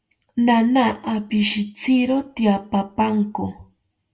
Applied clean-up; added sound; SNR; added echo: none; none; none; reverberation time 0.1 s.